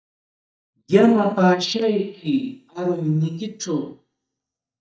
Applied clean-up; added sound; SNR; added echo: neural mask model DeepFilterNet 3.